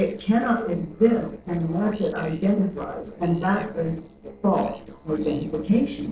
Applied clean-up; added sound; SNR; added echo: neural separator model SepFormer DNS4.